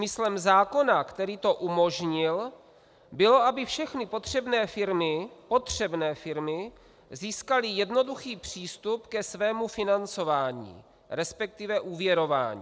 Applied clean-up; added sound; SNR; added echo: none; none; none; none.